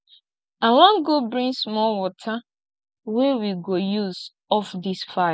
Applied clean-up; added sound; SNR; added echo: none; none; none; none.